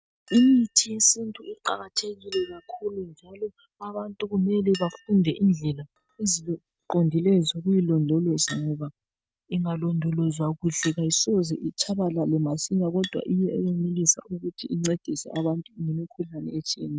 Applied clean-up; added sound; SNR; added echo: neural mask model RNNoise.